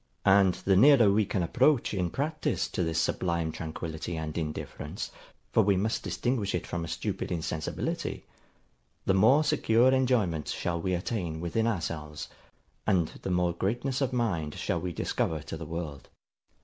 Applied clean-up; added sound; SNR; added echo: none; none; none; none.